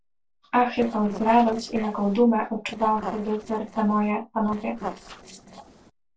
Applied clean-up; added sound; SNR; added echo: neural separator model SepFormer DNS4.